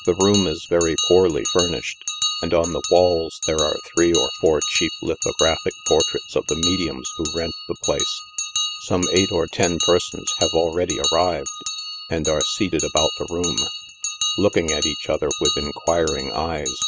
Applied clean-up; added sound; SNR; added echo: none; Bell; 5 dB; none.